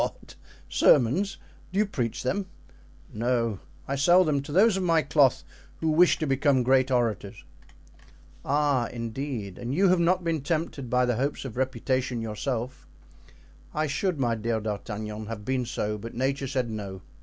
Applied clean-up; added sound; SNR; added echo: none; none; none; none.